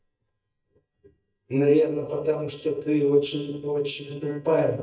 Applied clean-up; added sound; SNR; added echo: neural mask model DeepFilterNet 3.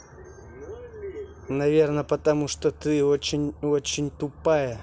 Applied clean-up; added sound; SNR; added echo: none; none; none; none.